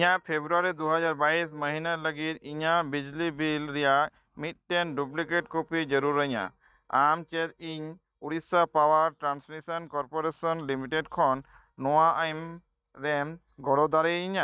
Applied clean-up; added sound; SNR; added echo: neural mask model DeepFilterNet 3.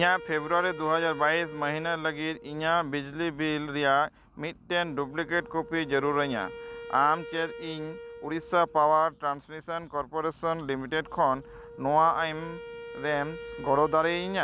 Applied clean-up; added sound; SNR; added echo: none; Wind instrument, woodwind instrument; 15 dB; none.